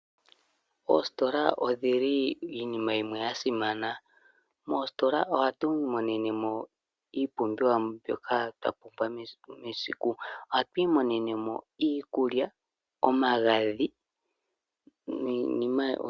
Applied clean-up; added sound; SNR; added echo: none; none; none; none.